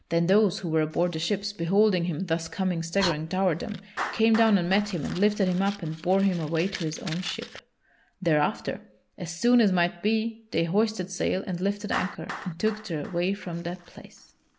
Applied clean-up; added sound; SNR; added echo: none; Clapping + Fire; 15 dB; none.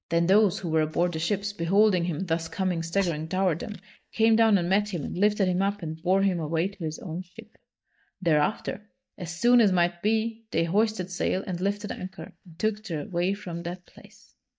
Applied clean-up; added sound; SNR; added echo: neural mask model DeepFilterNet 3.